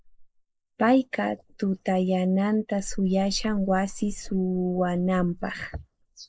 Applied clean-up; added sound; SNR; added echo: neural mask model Resemble Enhance denoiser.